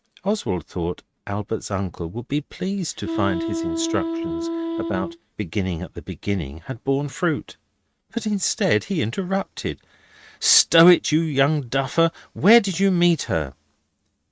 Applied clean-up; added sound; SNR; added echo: neural mask model RNNoise.